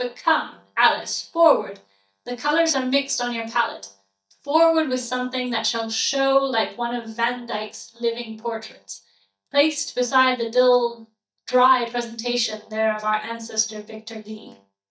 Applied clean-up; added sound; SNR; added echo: neural mask model DeepFilterNet 3.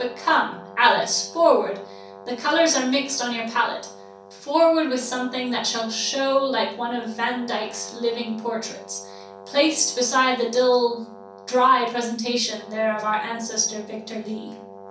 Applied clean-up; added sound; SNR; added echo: none; Brass instrument; 19 dB; reverberation time 0.6 s.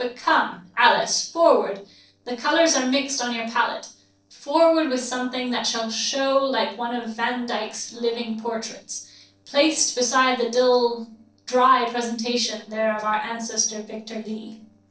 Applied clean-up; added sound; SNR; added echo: neural separator model SepFormer DNS4.